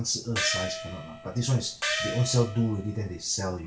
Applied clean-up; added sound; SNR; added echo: none; Gong; 5 dB; none.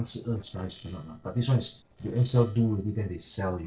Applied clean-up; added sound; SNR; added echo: neural separator model SepFormer DNS4.